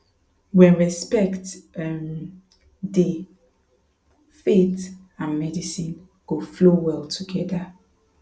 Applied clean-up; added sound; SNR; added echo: none; none; none; none.